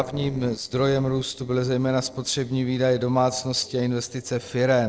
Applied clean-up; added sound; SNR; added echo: neural separator model SepFormer DNS4.